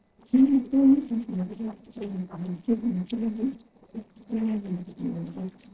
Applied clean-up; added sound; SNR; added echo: neural separator model SepFormer DNS4.